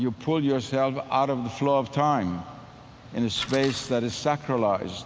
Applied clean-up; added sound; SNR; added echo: none; Bicycle; 15 dB; none.